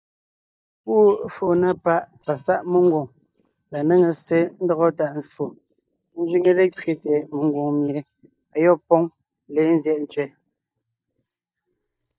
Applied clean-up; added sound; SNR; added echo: neural mask model DeepFilterNet 3.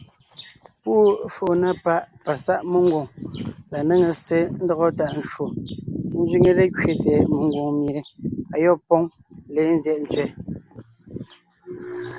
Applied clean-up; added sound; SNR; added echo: none; none; none; none.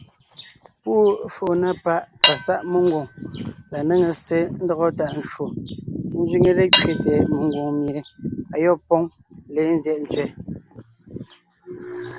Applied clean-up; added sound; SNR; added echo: none; Cutlery, silverware / Dishes, pots, and pans; 5 dB; none.